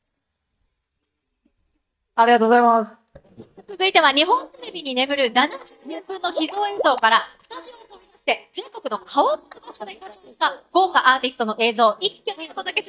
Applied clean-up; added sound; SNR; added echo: neural mask model DeepFilterNet 3.